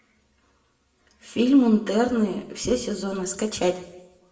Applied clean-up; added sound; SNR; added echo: none; none; none; reverberation time 0.8 s.